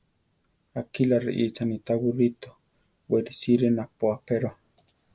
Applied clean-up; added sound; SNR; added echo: none; none; none; none.